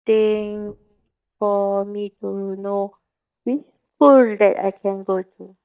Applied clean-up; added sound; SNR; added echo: neural mask model DeepFilterNet 3.